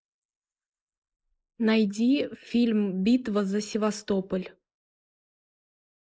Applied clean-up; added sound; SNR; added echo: neural mask model Resemble Enhance denoiser.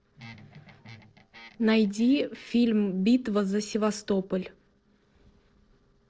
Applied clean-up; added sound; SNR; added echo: neural separator model SepFormer DNS4.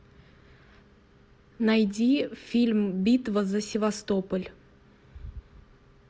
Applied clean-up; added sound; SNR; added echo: none; none; none; none.